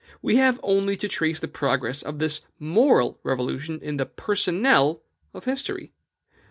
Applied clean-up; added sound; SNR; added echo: none; none; none; none.